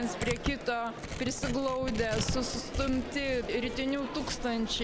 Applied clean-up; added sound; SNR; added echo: none; Tearing; 6 dB; none.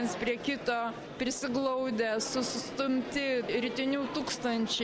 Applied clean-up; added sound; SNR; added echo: none; none; none; none.